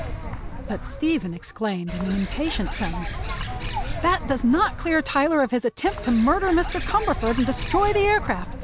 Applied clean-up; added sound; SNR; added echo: none; Bird; 6 dB; none.